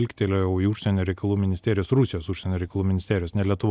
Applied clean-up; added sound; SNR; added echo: none; none; none; none.